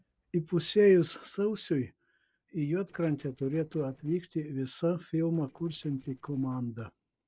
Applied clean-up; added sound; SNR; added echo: neural separator model SepFormer DNS4.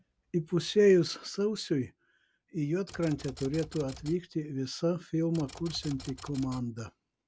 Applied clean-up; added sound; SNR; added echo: none; Typewriter; 17 dB; none.